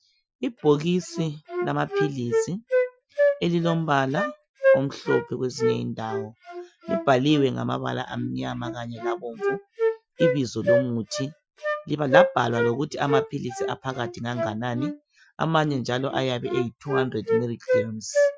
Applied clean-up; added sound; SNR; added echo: classical method Wiener filter.